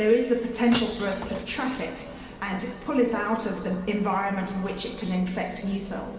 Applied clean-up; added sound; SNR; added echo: none; Shatter / Crushing; 15 dB; reverberation time 2.1 s.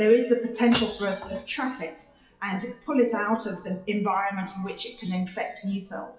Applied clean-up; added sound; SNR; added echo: classical method WPE with log-MMSE.